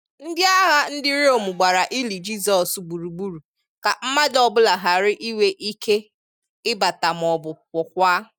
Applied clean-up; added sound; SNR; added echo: neural mask model DeepFilterNet 3.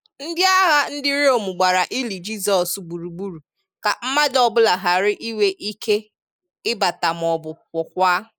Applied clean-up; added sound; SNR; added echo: neural mask model Resemble Enhance denoiser.